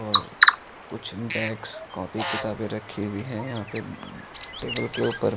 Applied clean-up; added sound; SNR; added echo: none; Bird vocalization, bird call, bird song; -2 dB; none.